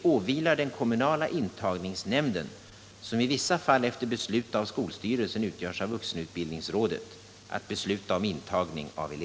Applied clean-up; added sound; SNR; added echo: none; none; none; none.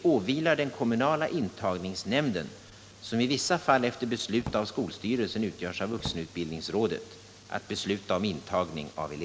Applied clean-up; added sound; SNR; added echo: none; Drawer open or close; 16 dB; none.